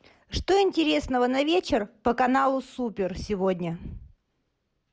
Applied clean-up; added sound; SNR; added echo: none; none; none; none.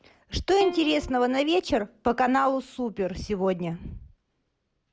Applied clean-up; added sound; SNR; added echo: none; Plucked string instrument; 16 dB; none.